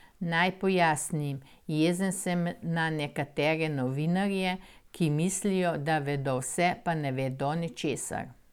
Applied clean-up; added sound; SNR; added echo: none; none; none; none.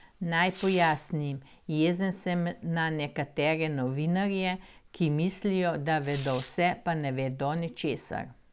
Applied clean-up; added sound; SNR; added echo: none; Tearing; 18 dB; none.